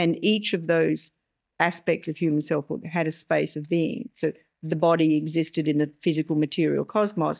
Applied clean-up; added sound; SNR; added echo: neural mask model DeepFilterNet 3.